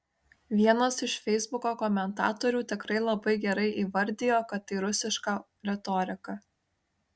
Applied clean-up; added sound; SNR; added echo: none; none; none; none.